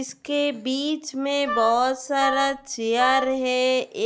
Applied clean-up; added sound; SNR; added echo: none; Wind instrument, woodwind instrument; 8 dB; none.